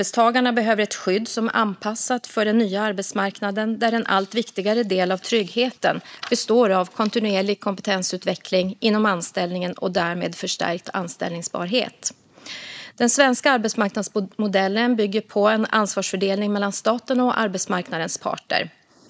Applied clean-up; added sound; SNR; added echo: neural mask model Resemble Enhance denoiser.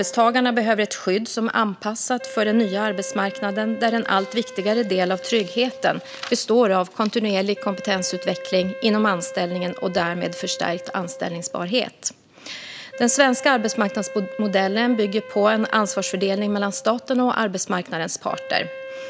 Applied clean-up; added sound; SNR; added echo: none; Wind instrument, woodwind instrument; 14 dB; none.